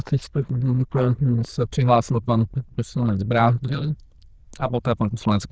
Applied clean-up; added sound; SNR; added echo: neural diffusion model UNIVERSE++.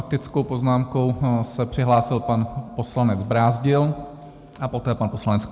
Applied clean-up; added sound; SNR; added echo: none; none; none; none.